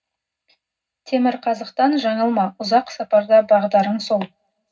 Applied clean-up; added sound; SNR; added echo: none; none; none; reverberation time 0.4 s.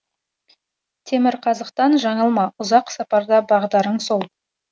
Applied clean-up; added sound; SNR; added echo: none; none; none; none.